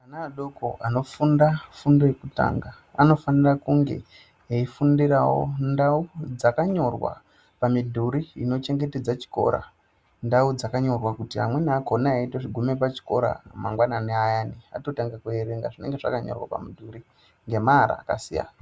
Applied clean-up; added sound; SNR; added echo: none; none; none; none.